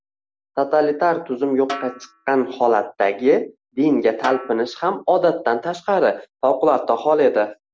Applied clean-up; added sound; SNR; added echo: none; Snare drum; 16 dB; none.